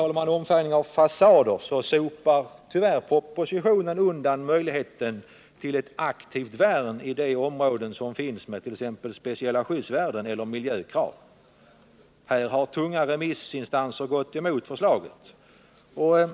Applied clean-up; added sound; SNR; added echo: none; none; none; none.